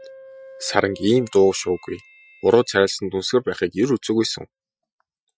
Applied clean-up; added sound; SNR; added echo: classical method Wiener filter.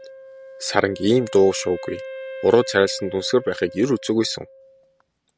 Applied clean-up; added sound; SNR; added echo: none; Wind instrument, woodwind instrument; 15 dB; none.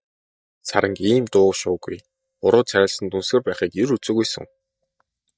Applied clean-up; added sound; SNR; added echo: neural mask model DeepFilterNet 3.